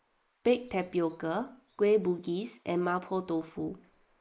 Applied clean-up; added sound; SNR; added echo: neural mask model Resemble Enhance denoiser.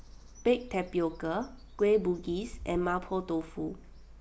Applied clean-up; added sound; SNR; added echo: none; Bird; 20 dB; none.